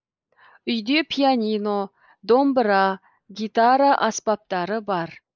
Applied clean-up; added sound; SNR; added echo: neural mask model Resemble Enhance denoiser.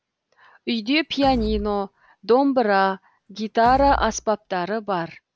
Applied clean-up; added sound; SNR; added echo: none; Door / Wood; 14 dB; none.